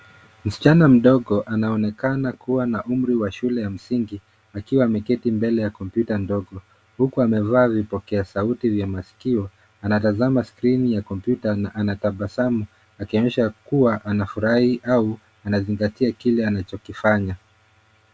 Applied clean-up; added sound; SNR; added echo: none; none; none; none.